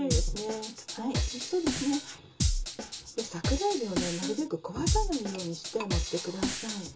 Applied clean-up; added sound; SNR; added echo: none; Drum kit; -2 dB; reverberation time 0.2 s.